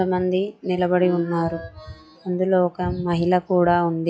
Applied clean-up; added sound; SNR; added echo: classical method log-MMSE.